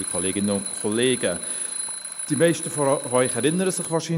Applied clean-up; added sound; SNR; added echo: none; Alarm; 7 dB; none.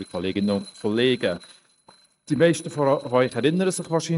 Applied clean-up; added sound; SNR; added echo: neural mask model RNNoise.